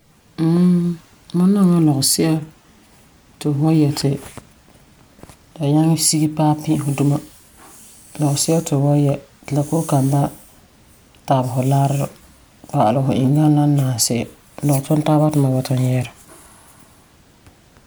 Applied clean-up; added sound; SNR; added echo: none; none; none; none.